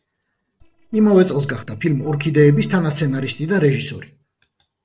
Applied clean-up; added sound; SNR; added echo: neural separator model SepFormer DNS4.